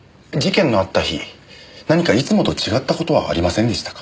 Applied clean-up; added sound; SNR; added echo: none; none; none; none.